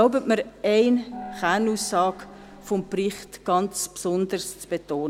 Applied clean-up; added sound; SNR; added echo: none; Gong; 17 dB; none.